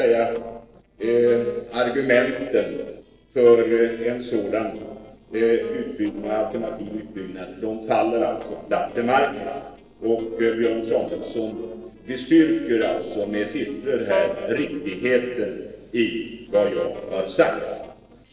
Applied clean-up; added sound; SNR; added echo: neural separator model SepFormer DNS4.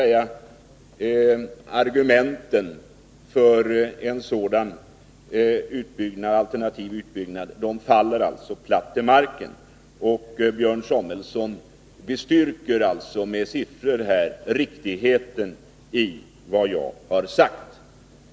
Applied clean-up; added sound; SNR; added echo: none; none; none; none.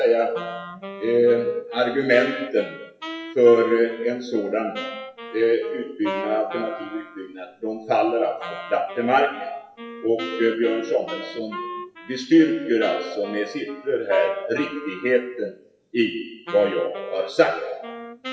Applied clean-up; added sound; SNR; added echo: classical method WPE with log-MMSE.